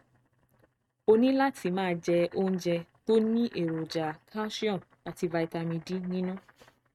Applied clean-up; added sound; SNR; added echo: neural mask model RNNoise.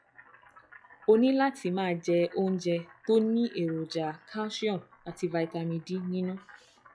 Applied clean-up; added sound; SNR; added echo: classical method log-MMSE.